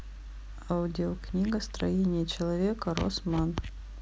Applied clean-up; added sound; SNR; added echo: none; none; none; none.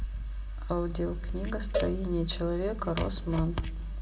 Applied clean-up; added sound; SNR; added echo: none; Cowbell; 9 dB; reverberation time 1.7 s.